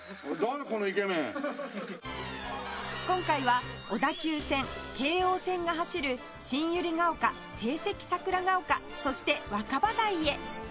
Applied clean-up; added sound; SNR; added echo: none; none; none; none.